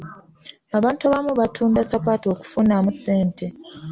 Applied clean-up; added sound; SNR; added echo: none; none; none; none.